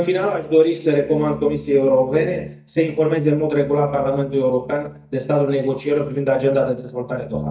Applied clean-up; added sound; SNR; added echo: neural mask model DeepFilterNet 3.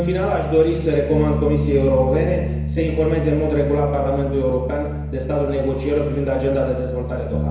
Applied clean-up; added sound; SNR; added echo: none; Bass guitar; 4 dB; reverberation time 1.0 s.